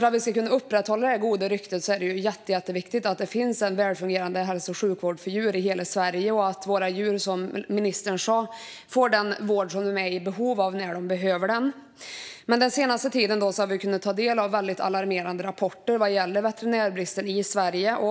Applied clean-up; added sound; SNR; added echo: none; none; none; none.